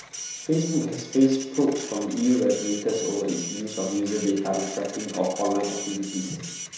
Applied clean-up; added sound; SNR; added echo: none; Printer; 12 dB; reverberation time 1.0 s.